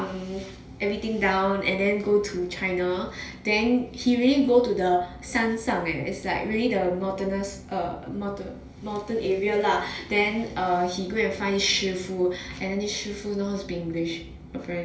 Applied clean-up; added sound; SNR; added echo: none; none; none; reverberation time 0.4 s.